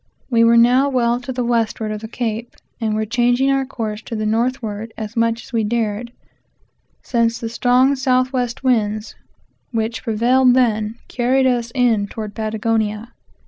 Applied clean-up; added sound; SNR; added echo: none; none; none; none.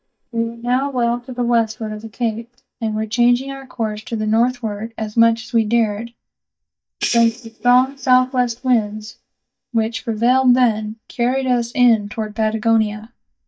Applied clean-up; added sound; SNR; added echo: neural mask model DeepFilterNet 3.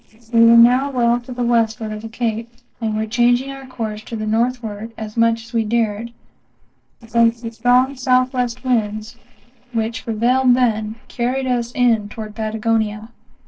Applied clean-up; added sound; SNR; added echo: neural separator model SepFormer DNS4.